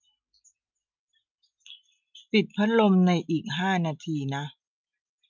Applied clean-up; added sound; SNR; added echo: none; none; none; none.